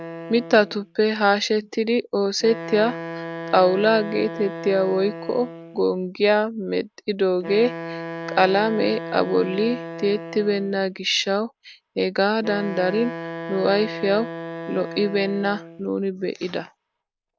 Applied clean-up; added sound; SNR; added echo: none; Wind instrument, woodwind instrument; 12 dB; none.